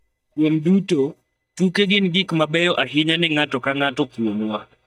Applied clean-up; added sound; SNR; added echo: neural mask model DeepFilterNet 3.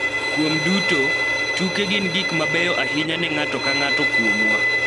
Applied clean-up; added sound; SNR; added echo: none; Bowed string instrument; -3 dB; none.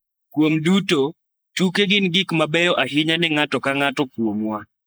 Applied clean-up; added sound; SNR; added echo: neural mask model Resemble Enhance denoiser.